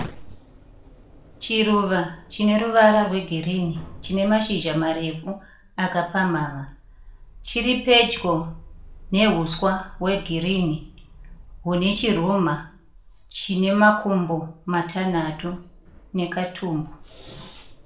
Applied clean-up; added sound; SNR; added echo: none; Sliding door; 20 dB; reverberation time 0.4 s.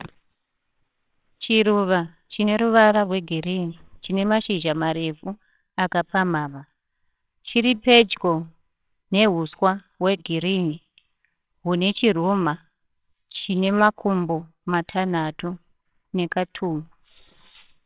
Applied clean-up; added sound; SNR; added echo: neural separator model SepFormer WHAMR!.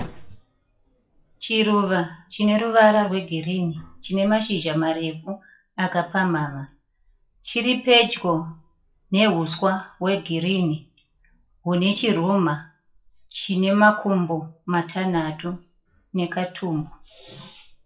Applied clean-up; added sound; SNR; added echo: classical method WPE with log-MMSE.